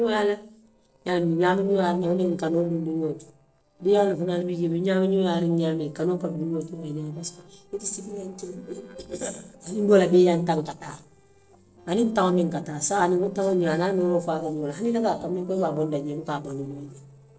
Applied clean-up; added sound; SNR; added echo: neural separator model SepFormer DNS4.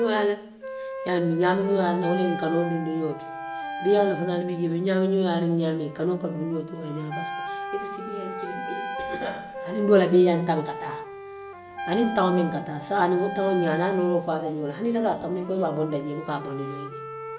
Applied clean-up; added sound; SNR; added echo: none; Wind instrument, woodwind instrument + Wind instrument, woodwind instrument; 10 dB; none.